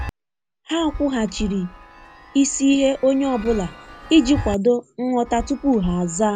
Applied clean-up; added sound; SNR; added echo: none; Chime; 14 dB; none.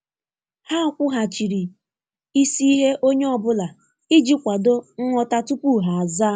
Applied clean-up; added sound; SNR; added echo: none; none; none; none.